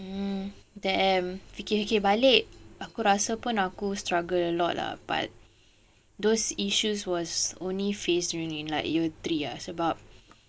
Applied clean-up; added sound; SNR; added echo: none; none; none; none.